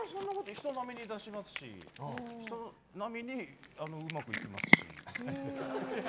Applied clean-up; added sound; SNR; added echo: none; Cat; -3 dB; none.